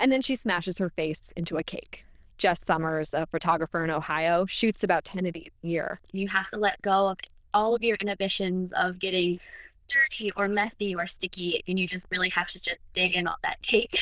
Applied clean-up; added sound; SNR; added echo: neural diffusion model UNIVERSE++.